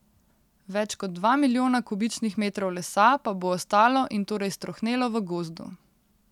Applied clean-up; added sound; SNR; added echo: none; none; none; none.